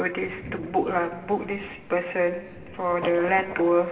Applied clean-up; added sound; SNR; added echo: none; Thunder; 15 dB; reverberation time 1.0 s.